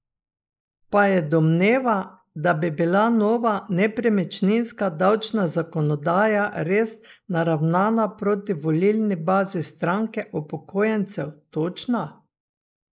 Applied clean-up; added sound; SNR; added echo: neural mask model Resemble Enhance denoiser.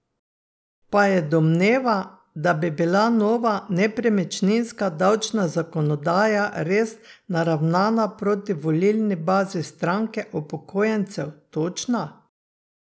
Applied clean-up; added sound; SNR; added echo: none; none; none; none.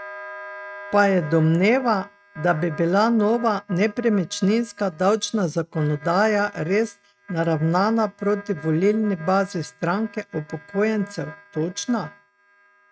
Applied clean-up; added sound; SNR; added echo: neural mask model RNNoise.